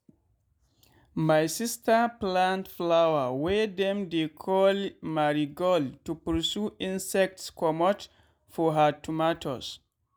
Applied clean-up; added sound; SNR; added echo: none; none; none; none.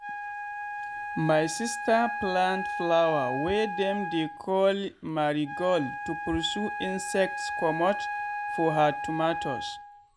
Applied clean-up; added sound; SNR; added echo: none; Wind instrument, woodwind instrument; 6 dB; none.